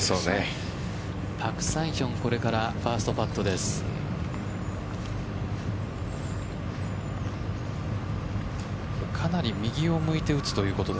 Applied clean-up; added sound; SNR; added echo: none; none; none; none.